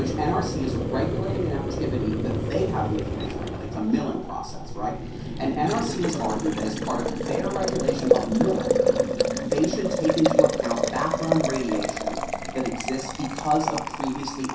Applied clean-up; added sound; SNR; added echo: none; Boiling; -1 dB; reverberation time 0.6 s.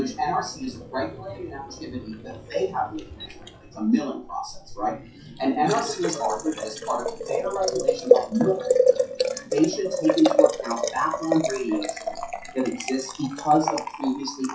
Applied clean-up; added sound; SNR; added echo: classical method WPE with log-MMSE.